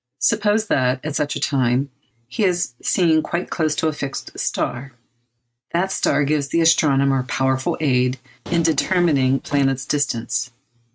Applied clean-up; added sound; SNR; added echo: neural mask model RNNoise.